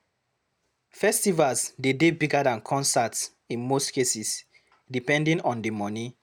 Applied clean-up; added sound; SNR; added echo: none; none; none; none.